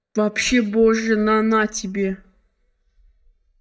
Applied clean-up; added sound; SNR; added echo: neural mask model DeepFilterNet 3.